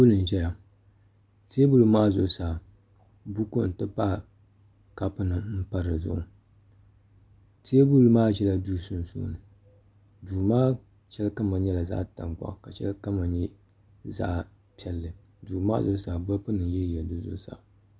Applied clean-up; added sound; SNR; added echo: none; none; none; none.